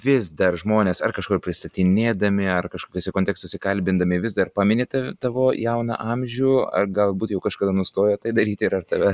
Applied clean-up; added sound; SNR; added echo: none; none; none; none.